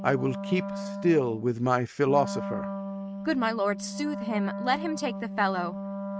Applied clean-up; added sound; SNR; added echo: neural mask model RNNoise.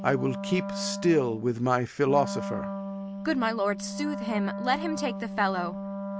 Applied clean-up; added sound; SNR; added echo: none; Wind instrument, woodwind instrument; 7 dB; none.